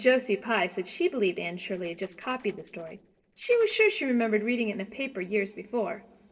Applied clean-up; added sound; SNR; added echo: neural separator model SepFormer DNS4.